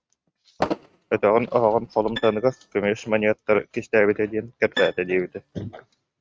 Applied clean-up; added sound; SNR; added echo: neural mask model RNNoise.